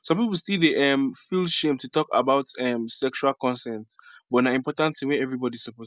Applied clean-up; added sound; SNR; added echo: none; none; none; none.